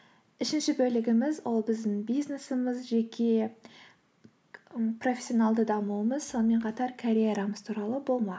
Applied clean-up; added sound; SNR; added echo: none; none; none; none.